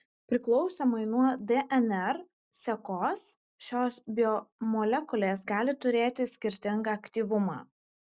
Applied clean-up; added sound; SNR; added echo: none; none; none; none.